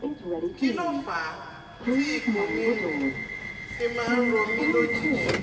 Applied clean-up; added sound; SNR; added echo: none; Subway, metro, underground / Alarm; -3 dB; reverberation time 2.0 s.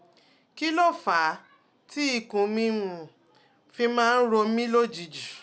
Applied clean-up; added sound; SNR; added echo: none; none; none; none.